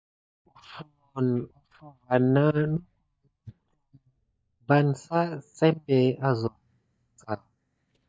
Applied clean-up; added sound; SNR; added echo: neural mask model DeepFilterNet 3.